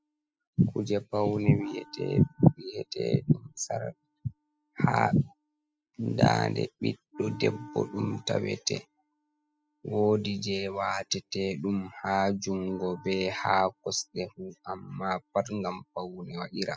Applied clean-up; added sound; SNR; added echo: classical method spectral subtraction.